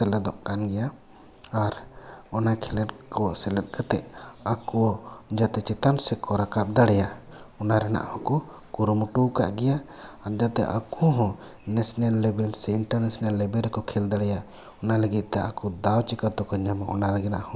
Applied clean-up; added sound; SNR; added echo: none; none; none; none.